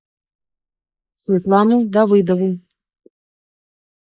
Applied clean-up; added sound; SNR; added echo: neural mask model Resemble Enhance denoiser.